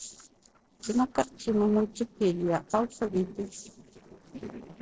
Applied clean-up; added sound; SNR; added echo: neural separator model SepFormer DNS4.